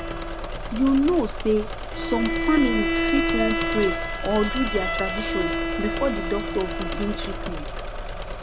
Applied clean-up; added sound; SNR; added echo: none; Bowed string instrument + Engine / Mechanisms; 1 dB; none.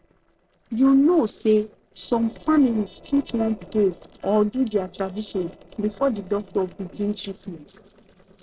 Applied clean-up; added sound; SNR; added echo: neural separator model SepFormer DNS4.